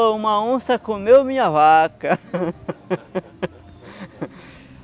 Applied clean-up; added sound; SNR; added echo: none; none; none; none.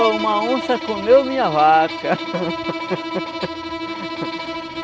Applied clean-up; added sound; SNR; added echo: none; Bowed string instrument; 7 dB; none.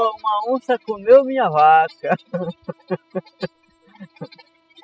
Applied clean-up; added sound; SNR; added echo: classical method spectral subtraction.